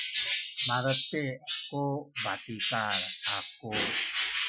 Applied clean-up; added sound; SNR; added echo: classical method Wiener filter.